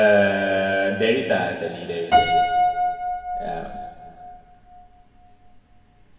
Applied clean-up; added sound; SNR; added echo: none; Piano; 2 dB; reverberation time 2.2 s.